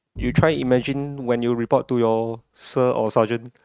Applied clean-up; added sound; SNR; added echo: neural mask model RNNoise.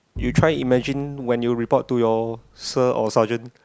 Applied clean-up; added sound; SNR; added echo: none; Bowed string instrument; 17 dB; none.